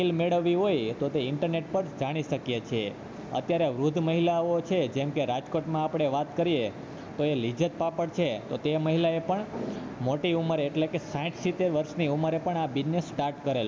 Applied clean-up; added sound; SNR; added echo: none; none; none; none.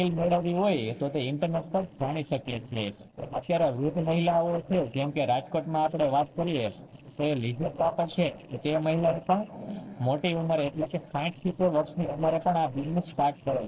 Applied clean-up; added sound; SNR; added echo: neural separator model SepFormer DNS4.